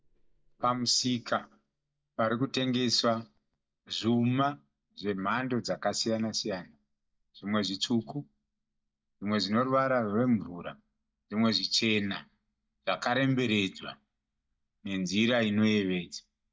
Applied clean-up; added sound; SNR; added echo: neural mask model DeepFilterNet 3.